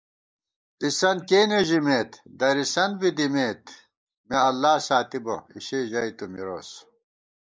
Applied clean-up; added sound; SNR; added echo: neural mask model Resemble Enhance denoiser.